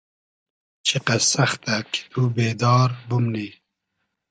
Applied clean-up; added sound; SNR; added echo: neural mask model DeepFilterNet 3.